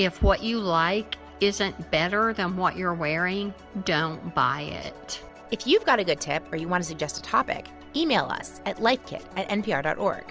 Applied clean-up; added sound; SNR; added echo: none; none; none; none.